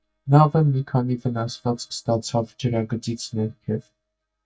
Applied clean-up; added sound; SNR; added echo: neural mask model DeepFilterNet 3.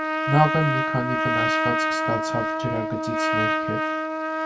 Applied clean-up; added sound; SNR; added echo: none; Trumpet; -3 dB; reverberation time 0.2 s.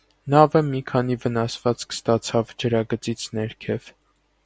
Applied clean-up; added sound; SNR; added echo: none; none; none; none.